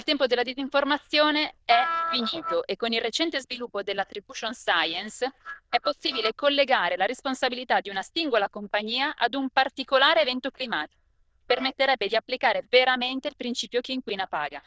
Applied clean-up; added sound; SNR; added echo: neural diffusion model UNIVERSE++.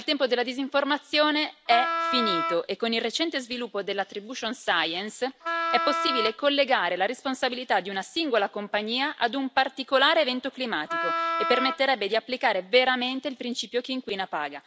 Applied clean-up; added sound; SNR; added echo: none; Wind instrument, woodwind instrument; 2 dB; none.